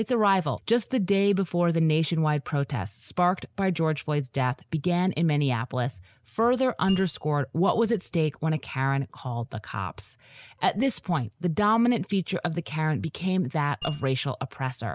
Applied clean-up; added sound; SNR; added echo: none; Mallet percussion; 18 dB; none.